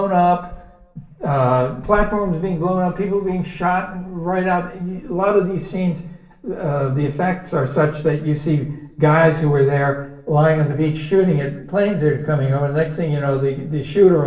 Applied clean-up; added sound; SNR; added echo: none; none; none; reverberation time 0.6 s.